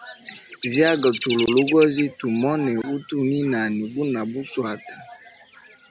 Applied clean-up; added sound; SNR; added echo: none; Bird vocalization, bird call, bird song; 11 dB; none.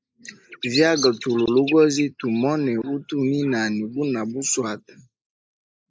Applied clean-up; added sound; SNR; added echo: neural mask model Resemble Enhance denoiser.